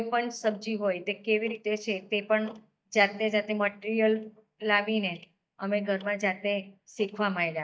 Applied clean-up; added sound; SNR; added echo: neural mask model DeepFilterNet 3.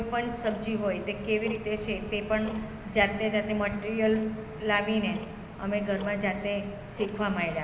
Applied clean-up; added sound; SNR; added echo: none; Tick-tock; 19 dB; none.